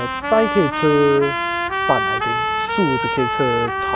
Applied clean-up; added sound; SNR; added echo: none; Trumpet; 1 dB; none.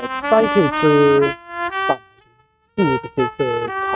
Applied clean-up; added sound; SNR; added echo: neural mask model RNNoise.